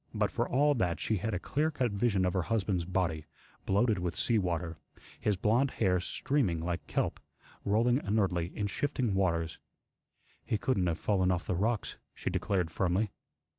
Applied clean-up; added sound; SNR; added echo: none; none; none; none.